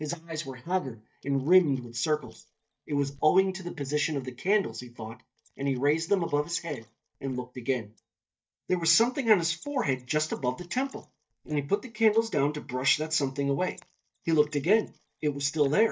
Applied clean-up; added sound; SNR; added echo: neural mask model DeepFilterNet 3.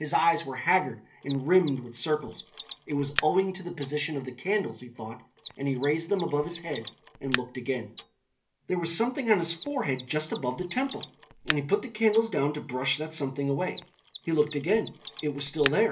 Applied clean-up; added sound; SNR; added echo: none; Mechanisms; 11 dB; reverberation time 0.3 s.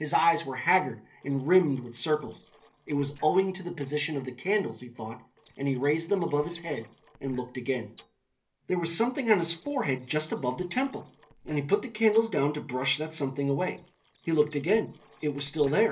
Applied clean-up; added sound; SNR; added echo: neural separator model SepFormer DNS4.